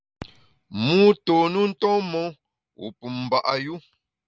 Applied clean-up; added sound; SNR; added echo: none; none; none; none.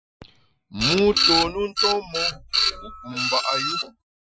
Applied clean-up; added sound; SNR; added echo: classical method Wiener filter.